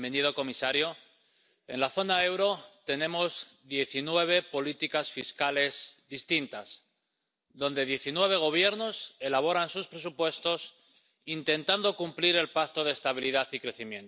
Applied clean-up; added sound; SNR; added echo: none; none; none; none.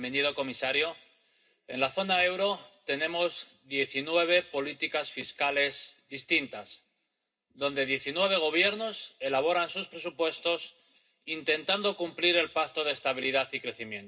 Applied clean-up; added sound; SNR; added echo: none; none; none; reverberation time 0.2 s.